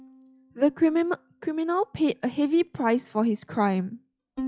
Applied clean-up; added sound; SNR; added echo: classical method log-MMSE.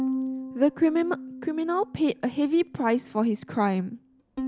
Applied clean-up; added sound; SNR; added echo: none; Bowed string instrument; 10 dB; none.